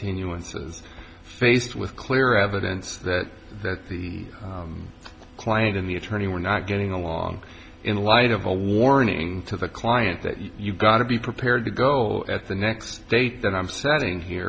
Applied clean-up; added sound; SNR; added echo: none; none; none; none.